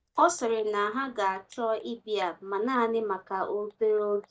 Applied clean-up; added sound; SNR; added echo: neural mask model DeepFilterNet 3.